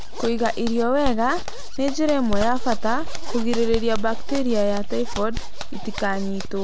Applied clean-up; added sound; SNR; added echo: none; Zipper (clothing); -2 dB; none.